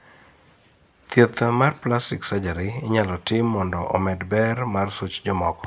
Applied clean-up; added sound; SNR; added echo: none; none; none; none.